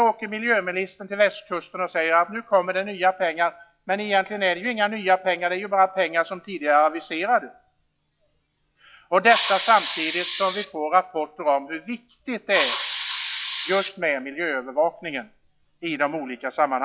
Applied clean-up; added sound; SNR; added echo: classical method log-MMSE.